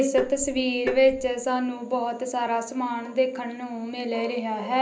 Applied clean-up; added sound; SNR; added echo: none; Tap; 9 dB; reverberation time 0.5 s.